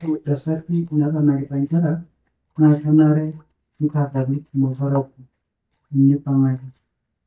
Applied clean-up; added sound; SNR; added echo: neural mask model DeepFilterNet 3.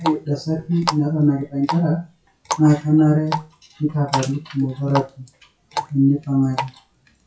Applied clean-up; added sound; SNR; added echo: classical method WPE with log-MMSE.